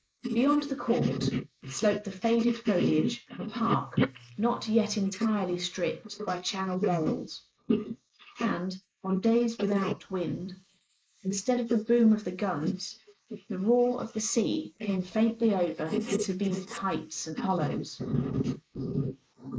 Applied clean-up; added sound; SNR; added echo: neural mask model Resemble Enhance denoiser.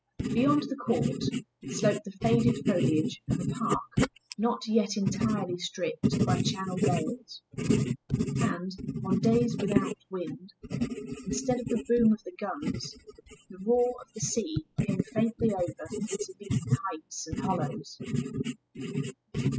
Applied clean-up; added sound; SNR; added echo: classical method spectral subtraction.